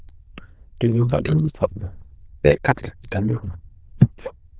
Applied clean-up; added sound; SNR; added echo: neural diffusion model UNIVERSE++.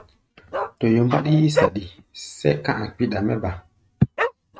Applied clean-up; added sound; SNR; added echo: neural mask model RNNoise.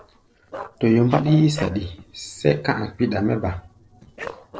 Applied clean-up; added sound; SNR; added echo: neural separator model SepFormer DNS4.